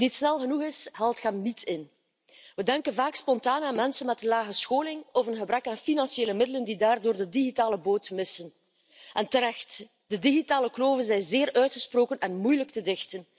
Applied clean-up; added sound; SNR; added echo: none; none; none; none.